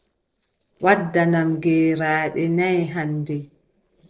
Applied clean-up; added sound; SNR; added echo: neural separator model SepFormer DNS4.